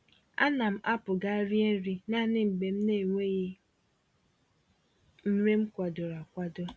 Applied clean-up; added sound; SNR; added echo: none; none; none; none.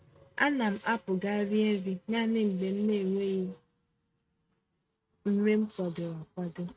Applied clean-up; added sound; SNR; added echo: neural mask model RNNoise.